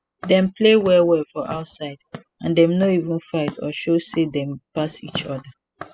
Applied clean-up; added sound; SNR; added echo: classical method spectral subtraction.